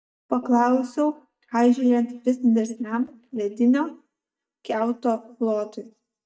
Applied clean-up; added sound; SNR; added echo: neural mask model DeepFilterNet 3.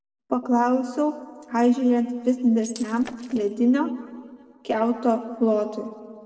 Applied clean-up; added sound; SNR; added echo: neural separator model SepFormer DNS4.